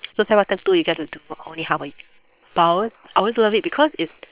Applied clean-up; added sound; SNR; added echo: neural separator model SepFormer WHAM!.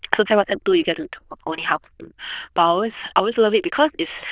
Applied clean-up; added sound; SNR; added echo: neural diffusion model UNIVERSE++.